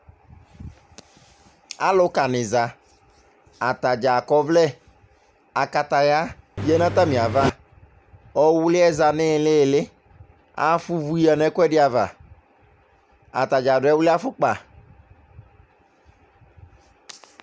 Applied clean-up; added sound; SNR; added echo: none; Engine; 5 dB; none.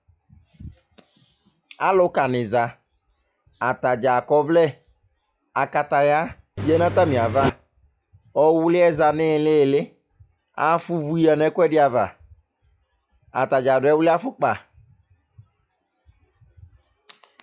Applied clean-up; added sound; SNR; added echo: classical method log-MMSE.